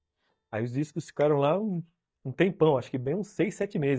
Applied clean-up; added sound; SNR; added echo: neural mask model DeepFilterNet 3.